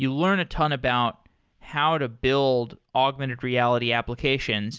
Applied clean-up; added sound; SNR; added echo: none; none; none; none.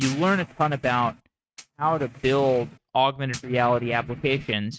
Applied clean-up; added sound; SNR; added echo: neural mask model RNNoise.